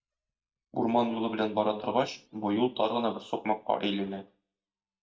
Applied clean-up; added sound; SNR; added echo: neural mask model DeepFilterNet 3.